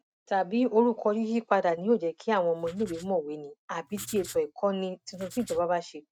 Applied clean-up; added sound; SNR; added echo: neural mask model RNNoise.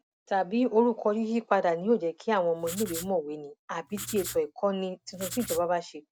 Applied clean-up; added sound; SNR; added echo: none; Writing; 12 dB; none.